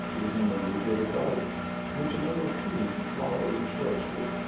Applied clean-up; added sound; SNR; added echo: none; Engine; 1 dB; reverberation time 0.7 s.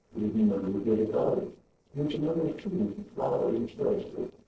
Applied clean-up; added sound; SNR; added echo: neural separator model SepFormer DNS4.